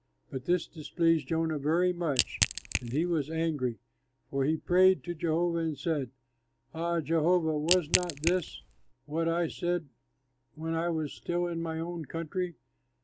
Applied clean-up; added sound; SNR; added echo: none; Crack / Crushing; 3 dB; none.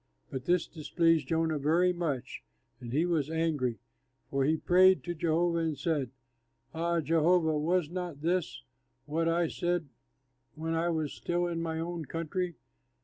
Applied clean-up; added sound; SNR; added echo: none; none; none; none.